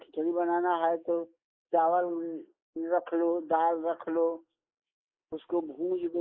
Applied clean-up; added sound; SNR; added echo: neural mask model Resemble Enhance denoiser.